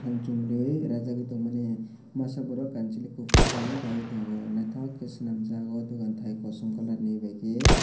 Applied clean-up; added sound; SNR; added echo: none; Explosion; 0 dB; reverberation time 0.6 s.